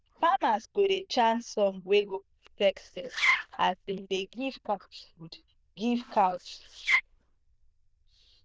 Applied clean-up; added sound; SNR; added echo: neural diffusion model UNIVERSE++.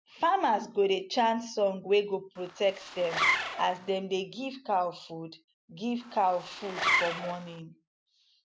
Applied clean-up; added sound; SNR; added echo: none; Zipper (clothing); 2 dB; none.